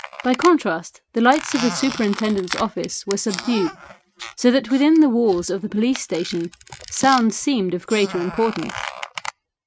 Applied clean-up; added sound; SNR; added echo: neural mask model RNNoise.